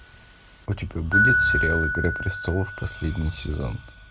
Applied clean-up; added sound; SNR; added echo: none; Glockenspiel; -1 dB; none.